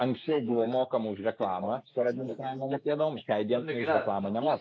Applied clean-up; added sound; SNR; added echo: neural mask model Resemble Enhance denoiser.